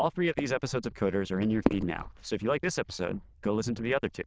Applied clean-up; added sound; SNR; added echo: neural diffusion model UNIVERSE++.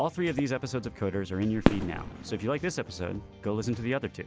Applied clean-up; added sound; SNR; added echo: none; Fireworks; 2 dB; none.